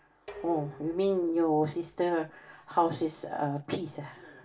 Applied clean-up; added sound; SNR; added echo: none; Dishes, pots, and pans; 20 dB; reverberation time 0.2 s.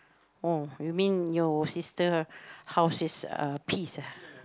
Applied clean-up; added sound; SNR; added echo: none; none; none; none.